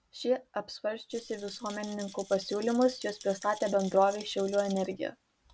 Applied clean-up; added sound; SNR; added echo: none; Rattle; 18 dB; none.